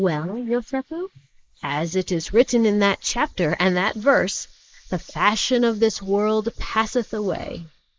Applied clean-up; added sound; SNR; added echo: neural mask model Resemble Enhance denoiser.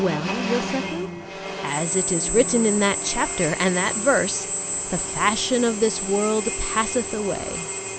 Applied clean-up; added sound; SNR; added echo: none; Drill; 1 dB; none.